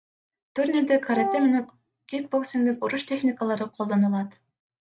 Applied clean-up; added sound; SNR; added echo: neural mask model RNNoise.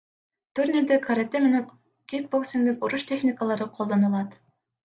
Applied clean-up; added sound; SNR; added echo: none; none; none; none.